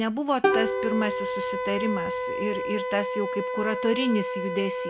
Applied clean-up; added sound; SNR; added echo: none; Wind instrument, woodwind instrument + Plucked string instrument; 0 dB; none.